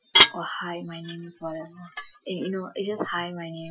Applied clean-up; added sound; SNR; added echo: classical method Wiener filter.